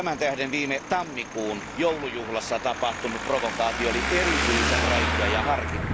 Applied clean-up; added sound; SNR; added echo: none; Traffic noise, roadway noise; 1 dB; none.